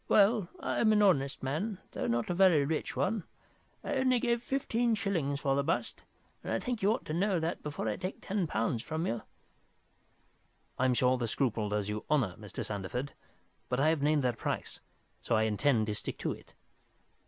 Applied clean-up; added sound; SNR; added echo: none; none; none; none.